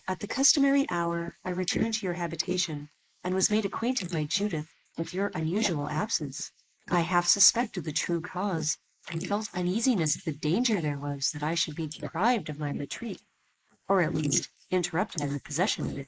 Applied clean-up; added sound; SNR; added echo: neural mask model Resemble Enhance denoiser.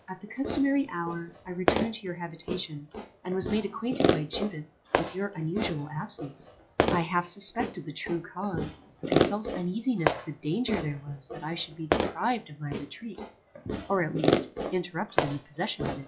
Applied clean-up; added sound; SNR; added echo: classical method log-MMSE.